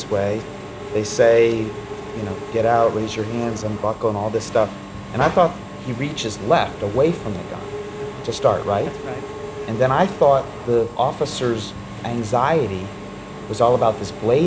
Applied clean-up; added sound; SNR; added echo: none; Engine / Mechanisms; 11 dB; none.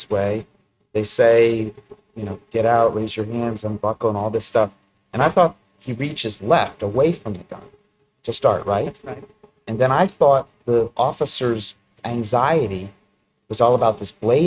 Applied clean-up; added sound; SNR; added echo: neural mask model RNNoise.